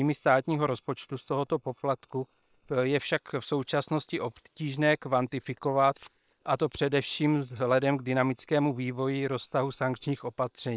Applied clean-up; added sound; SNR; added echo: neural separator model SepFormer WHAM!.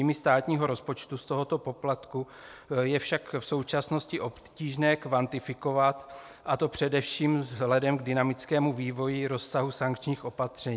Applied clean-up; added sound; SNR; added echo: none; none; none; none.